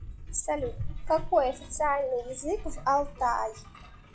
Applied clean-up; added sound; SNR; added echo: classical method log-MMSE.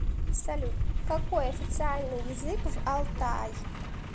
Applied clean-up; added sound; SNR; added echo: none; Truck; -5 dB; none.